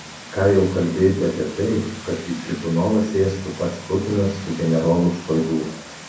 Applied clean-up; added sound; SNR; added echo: none; Vehicle; 16 dB; reverberation time 0.6 s.